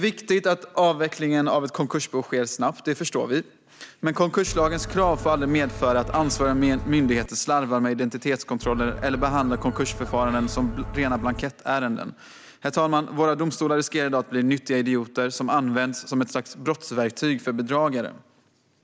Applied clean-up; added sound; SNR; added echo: none; Gull, seagull; 9 dB; none.